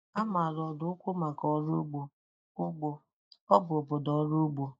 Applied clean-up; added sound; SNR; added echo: neural mask model DeepFilterNet 3.